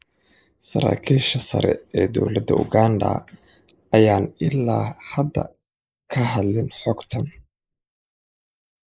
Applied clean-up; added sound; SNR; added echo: neural mask model Resemble Enhance denoiser.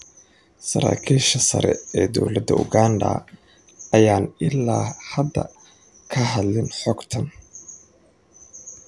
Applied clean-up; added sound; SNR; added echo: none; none; none; none.